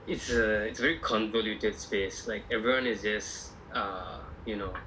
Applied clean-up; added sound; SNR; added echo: none; none; none; none.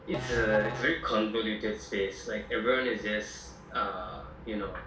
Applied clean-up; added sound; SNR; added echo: none; Musical instrument; 11 dB; reverberation time 0.5 s.